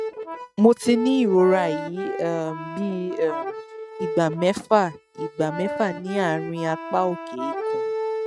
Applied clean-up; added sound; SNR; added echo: neural mask model RNNoise.